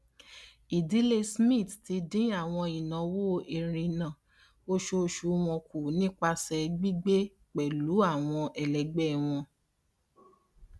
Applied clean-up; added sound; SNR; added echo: none; none; none; none.